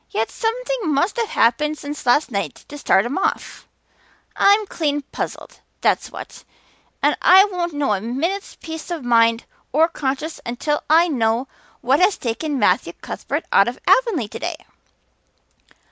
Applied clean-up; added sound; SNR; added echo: none; none; none; none.